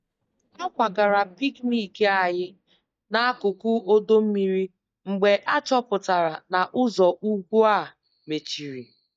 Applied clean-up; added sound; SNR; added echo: neural mask model DeepFilterNet 3.